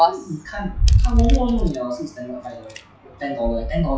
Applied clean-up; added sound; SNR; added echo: classical method log-MMSE.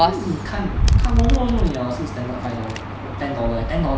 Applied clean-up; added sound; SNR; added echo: none; Domestic sounds, home sounds; 19 dB; none.